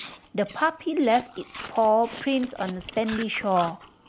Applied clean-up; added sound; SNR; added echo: none; Chewing, mastication; 16 dB; none.